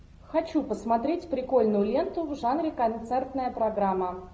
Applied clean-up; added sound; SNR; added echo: none; none; none; none.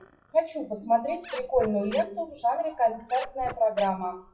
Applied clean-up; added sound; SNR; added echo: classical method WPE with log-MMSE.